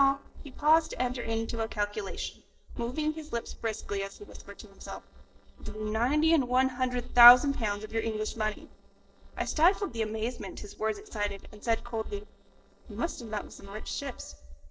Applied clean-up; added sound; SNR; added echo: neural separator model SepFormer DNS4.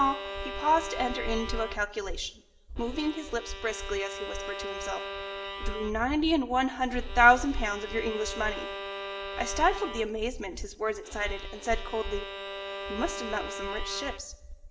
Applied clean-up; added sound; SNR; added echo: none; Bowed string instrument; 10 dB; reverberation time 0.6 s.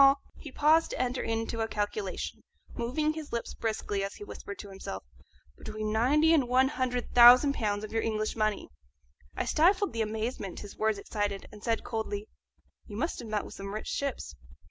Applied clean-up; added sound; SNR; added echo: none; none; none; none.